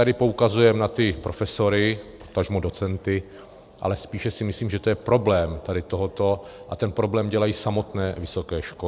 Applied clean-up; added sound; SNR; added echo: none; none; none; none.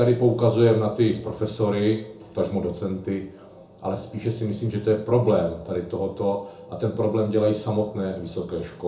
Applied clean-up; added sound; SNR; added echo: none; none; none; reverberation time 0.6 s.